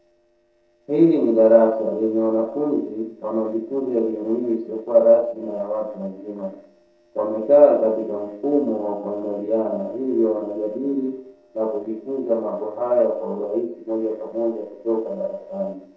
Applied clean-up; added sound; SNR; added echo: neural separator model SepFormer DNS4.